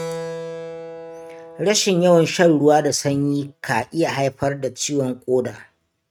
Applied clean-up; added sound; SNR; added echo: neural mask model RNNoise.